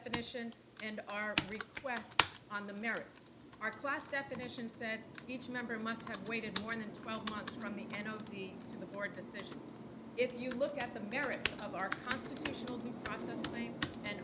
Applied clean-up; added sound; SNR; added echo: none; Computer keyboard; 1 dB; none.